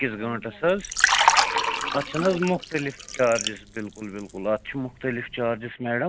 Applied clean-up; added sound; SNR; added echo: none; Liquid; 0 dB; none.